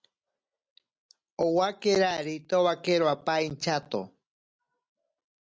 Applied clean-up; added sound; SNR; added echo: none; none; none; none.